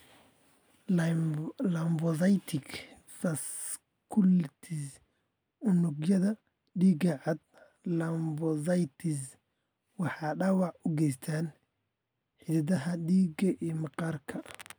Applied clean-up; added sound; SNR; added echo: none; none; none; none.